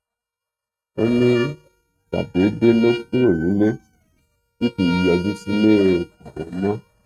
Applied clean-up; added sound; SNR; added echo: neural mask model RNNoise.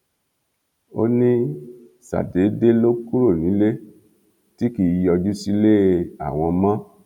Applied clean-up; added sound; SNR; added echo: none; none; none; none.